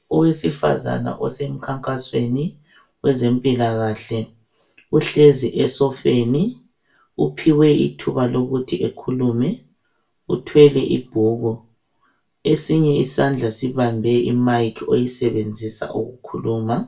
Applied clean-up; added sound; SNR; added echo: none; none; none; reverberation time 0.2 s.